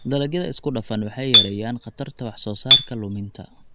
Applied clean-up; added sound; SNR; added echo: none; Chink, clink; -5 dB; none.